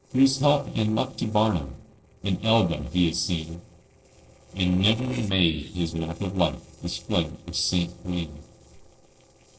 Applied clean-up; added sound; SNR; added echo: neural separator model SepFormer DNS4.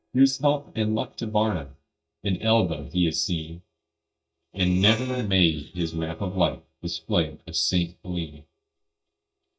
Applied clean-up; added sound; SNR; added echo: neural mask model DeepFilterNet 3.